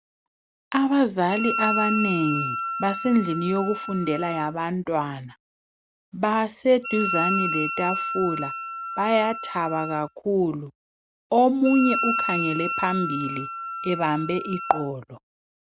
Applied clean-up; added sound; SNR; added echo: none; Wind instrument, woodwind instrument; 5 dB; none.